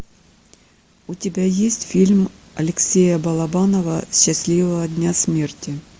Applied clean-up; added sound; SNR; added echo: none; none; none; none.